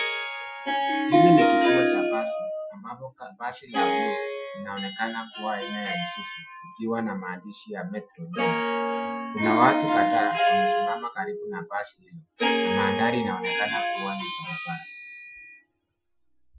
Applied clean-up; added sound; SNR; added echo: classical method Wiener filter.